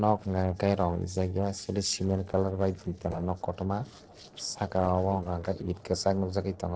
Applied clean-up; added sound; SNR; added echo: neural separator model SepFormer DNS4.